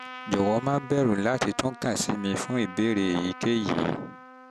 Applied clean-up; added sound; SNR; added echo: none; Trumpet; 16 dB; none.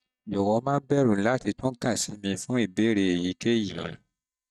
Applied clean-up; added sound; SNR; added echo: neural mask model DeepFilterNet 3.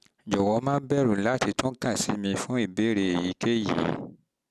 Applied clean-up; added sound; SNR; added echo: none; none; none; none.